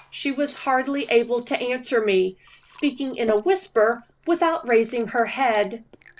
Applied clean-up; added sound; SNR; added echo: neural separator model SepFormer DNS4.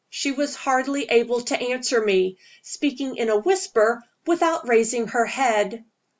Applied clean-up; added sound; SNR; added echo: none; none; none; none.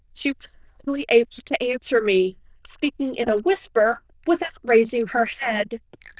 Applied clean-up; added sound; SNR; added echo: neural diffusion model UNIVERSE++.